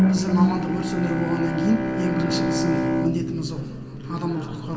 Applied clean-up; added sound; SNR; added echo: none; Bowed string instrument; -2 dB; reverberation time 1.7 s.